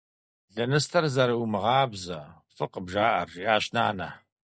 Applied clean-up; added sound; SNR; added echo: none; none; none; none.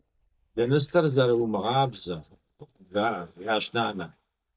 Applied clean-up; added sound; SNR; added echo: neural mask model DeepFilterNet 3.